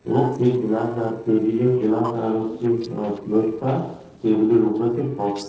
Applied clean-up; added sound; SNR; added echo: neural separator model SepFormer DNS4.